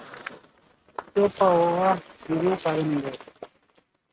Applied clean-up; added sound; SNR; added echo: neural mask model RNNoise.